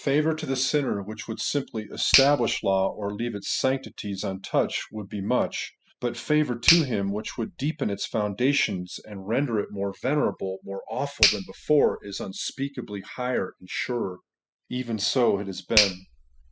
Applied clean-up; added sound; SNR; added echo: classical method spectral subtraction.